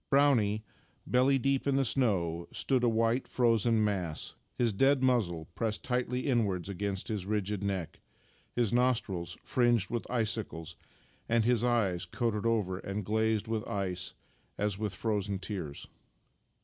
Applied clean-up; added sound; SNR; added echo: none; none; none; none.